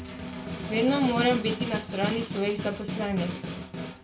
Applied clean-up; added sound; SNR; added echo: none; Snare drum; 5 dB; reverberation time 0.3 s.